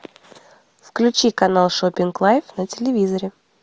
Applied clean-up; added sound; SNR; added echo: none; none; none; none.